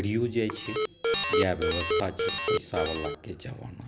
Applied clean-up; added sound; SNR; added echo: none; Alarm; -3 dB; none.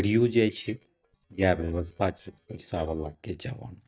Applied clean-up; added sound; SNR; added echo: neural mask model DeepFilterNet 3.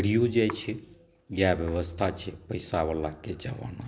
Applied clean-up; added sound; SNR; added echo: none; none; none; none.